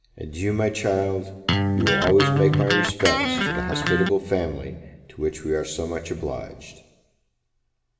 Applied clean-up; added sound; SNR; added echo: none; Electric guitar; -3 dB; reverberation time 1.2 s.